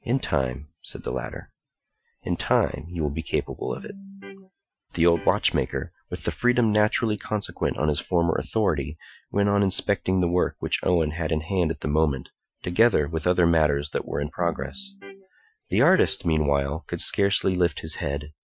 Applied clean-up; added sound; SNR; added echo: classical method Wiener filter.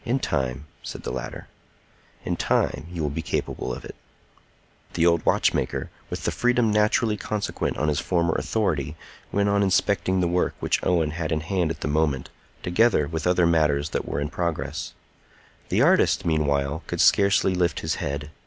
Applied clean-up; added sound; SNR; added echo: none; none; none; none.